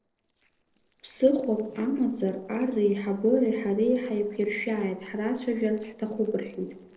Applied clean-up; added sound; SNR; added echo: neural separator model SepFormer DNS4.